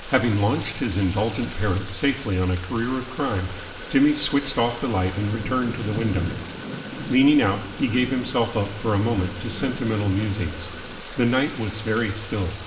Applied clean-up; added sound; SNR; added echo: none; Thunder / Rain; 12 dB; reverberation time 0.9 s.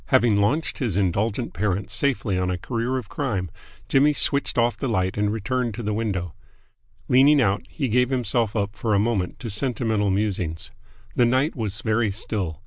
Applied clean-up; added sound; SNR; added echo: none; none; none; none.